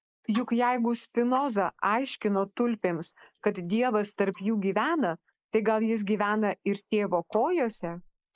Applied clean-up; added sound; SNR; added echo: neural mask model Resemble Enhance denoiser.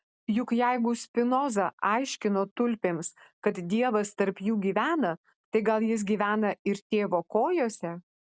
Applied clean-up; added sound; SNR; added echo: none; none; none; none.